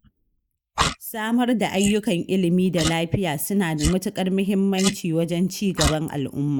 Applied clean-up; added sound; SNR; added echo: neural mask model Resemble Enhance denoiser.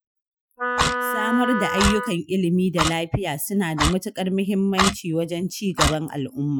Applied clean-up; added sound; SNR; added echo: classical method Wiener filter.